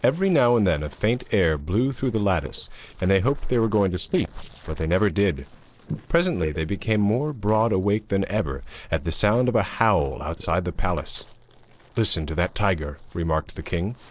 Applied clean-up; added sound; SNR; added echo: neural separator model SepFormer DNS4.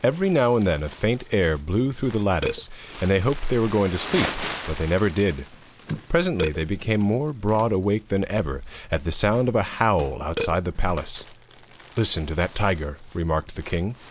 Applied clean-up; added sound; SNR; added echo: none; Burping, eructation + Crumpling, crinkling; 13 dB; none.